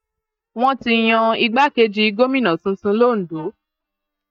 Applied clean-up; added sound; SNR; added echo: neural mask model DeepFilterNet 3.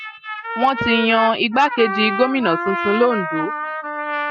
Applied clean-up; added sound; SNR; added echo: classical method Wiener filter.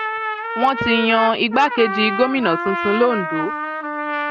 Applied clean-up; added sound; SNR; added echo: none; Trumpet; 5 dB; none.